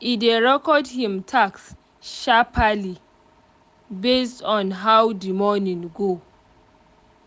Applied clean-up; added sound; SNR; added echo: none; none; none; none.